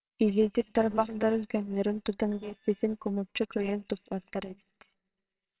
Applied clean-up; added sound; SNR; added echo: neural separator model SepFormer WHAMR!.